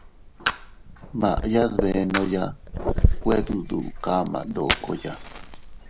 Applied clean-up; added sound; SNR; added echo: none; Fire; 1 dB; none.